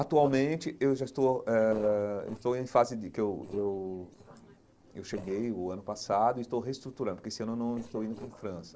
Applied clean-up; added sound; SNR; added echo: neural separator model SepFormer DNS4.